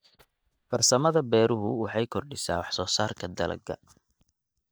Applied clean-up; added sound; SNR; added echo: neural mask model DeepFilterNet 3.